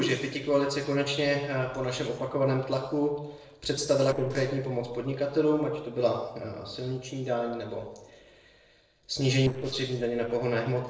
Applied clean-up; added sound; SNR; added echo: neural separator model SepFormer DNS4.